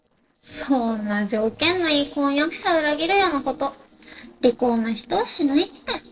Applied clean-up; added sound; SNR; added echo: neural separator model SepFormer DNS4.